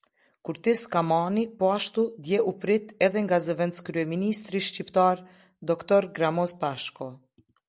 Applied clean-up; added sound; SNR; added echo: none; none; none; none.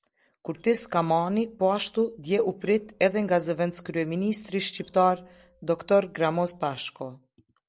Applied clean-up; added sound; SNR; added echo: neural separator model SepFormer DNS4.